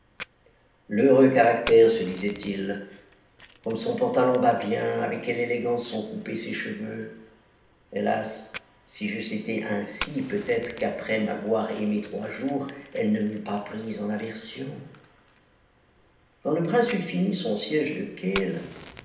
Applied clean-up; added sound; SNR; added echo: none; Fire; 19 dB; reverberation time 0.8 s.